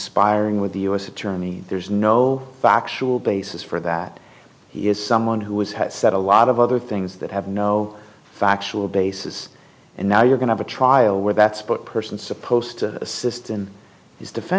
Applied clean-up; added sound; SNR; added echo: none; none; none; none.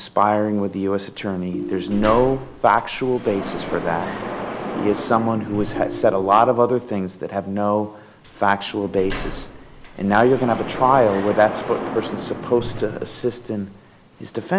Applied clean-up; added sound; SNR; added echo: none; Ringtone + Sliding door; 10 dB; none.